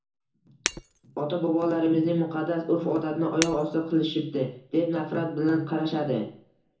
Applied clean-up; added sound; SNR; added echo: none; Shatter; 11 dB; reverberation time 0.7 s.